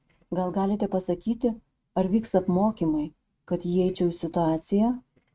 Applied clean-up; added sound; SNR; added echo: neural mask model RNNoise.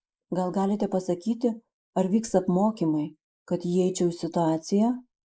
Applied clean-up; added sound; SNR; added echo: neural mask model Resemble Enhance denoiser.